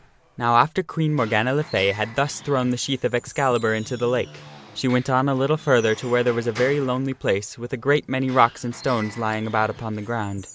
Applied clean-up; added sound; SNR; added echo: none; Squeak / Wood; 20 dB; none.